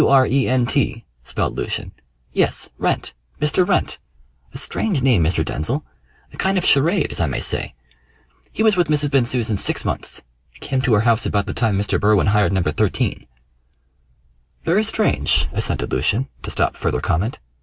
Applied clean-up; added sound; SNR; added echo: none; none; none; none.